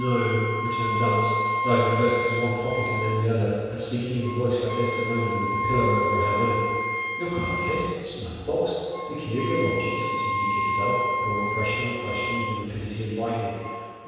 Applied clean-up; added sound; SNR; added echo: none; Wind instrument, woodwind instrument; 2 dB; reverberation time 1.9 s.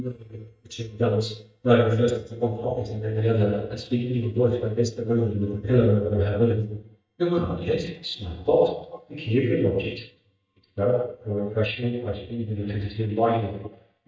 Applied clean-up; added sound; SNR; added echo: neural mask model DeepFilterNet 3.